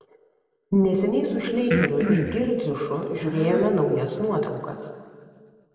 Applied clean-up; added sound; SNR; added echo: none; Breathing; 5 dB; reverberation time 2.0 s.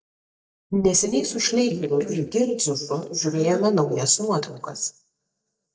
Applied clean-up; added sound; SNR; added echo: neural mask model DeepFilterNet 3.